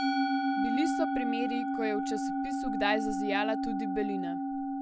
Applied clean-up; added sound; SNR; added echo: none; Musical instrument; -4 dB; none.